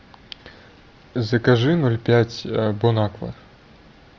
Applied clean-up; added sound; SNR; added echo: none; none; none; none.